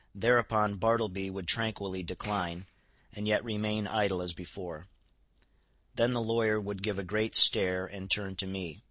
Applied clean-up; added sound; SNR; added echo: neural separator model SepFormer DNS4.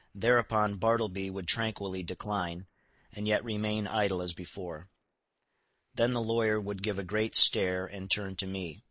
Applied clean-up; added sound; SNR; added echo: neural mask model Resemble Enhance denoiser.